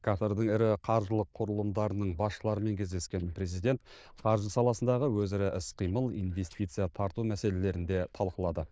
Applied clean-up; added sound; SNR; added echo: neural diffusion model UNIVERSE++.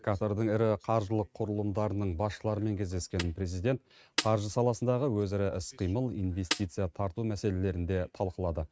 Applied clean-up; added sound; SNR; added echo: neural mask model RNNoise.